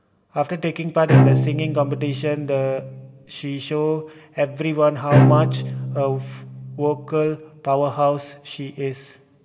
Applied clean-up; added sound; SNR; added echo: none; Bowed string instrument; -1 dB; reverberation time 0.9 s.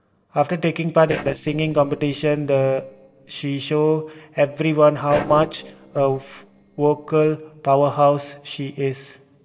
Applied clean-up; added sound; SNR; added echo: neural separator model SepFormer DNS4.